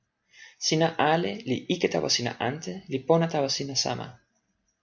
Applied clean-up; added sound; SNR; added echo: none; none; none; none.